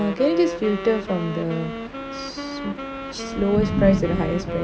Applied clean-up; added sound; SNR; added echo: none; Wind instrument, woodwind instrument; 9 dB; none.